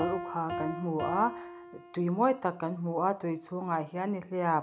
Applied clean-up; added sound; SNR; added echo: none; Piano; 10 dB; none.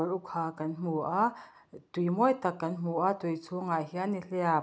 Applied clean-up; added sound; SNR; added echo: none; none; none; none.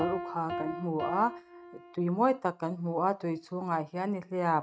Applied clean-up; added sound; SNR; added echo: neural mask model RNNoise.